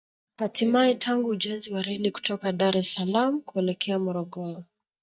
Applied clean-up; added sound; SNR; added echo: neural mask model DeepFilterNet 3.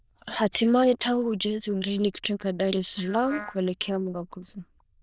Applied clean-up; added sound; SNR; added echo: neural diffusion model UNIVERSE++.